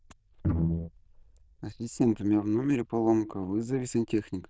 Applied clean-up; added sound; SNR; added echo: neural diffusion model UNIVERSE++.